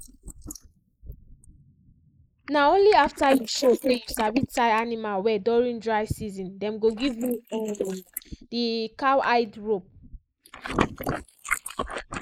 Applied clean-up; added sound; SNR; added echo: neural mask model Resemble Enhance denoiser.